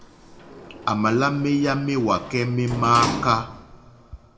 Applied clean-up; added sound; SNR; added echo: none; Sliding door; 11 dB; reverberation time 1.5 s.